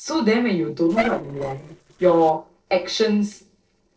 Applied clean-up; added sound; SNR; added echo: neural separator model SepFormer DNS4.